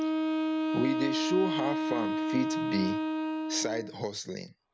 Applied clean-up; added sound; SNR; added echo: none; Wind instrument, woodwind instrument; -3 dB; none.